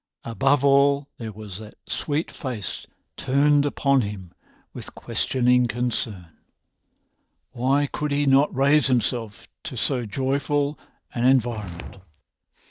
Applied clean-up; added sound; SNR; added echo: neural mask model DeepFilterNet 3.